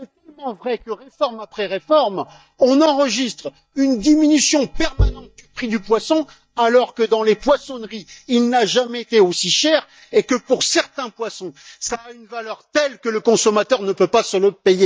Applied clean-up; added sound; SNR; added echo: neural mask model DeepFilterNet 3.